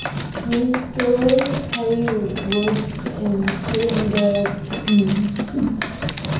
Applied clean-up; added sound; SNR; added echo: none; Mechanisms; 6 dB; reverberation time 0.9 s.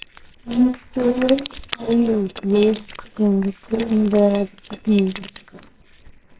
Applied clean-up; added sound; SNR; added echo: neural separator model SepFormer WHAMR!.